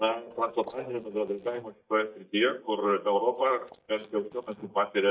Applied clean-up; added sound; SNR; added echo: neural mask model DeepFilterNet 3.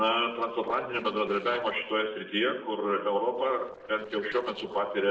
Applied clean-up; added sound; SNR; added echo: neural separator model SepFormer DNS4.